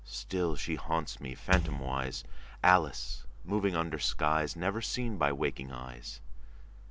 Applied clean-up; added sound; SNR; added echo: none; Wood; 3 dB; none.